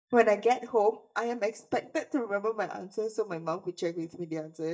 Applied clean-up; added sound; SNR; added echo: neural mask model DeepFilterNet 3.